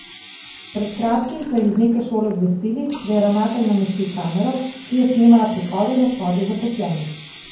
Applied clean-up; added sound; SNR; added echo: none; Water tap, faucet; 13 dB; reverberation time 0.9 s.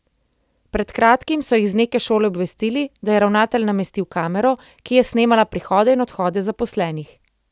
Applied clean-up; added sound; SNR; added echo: none; none; none; none.